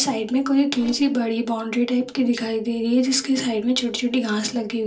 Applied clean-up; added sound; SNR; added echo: neural separator model SepFormer DNS4.